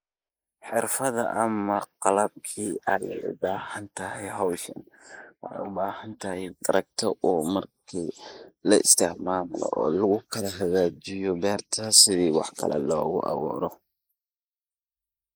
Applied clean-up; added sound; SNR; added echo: neural mask model Resemble Enhance denoiser.